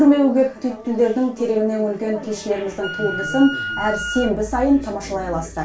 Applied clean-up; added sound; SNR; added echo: none; Wind instrument, woodwind instrument; 10 dB; reverberation time 0.2 s.